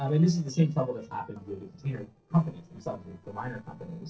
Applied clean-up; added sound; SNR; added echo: neural separator model SepFormer DNS4.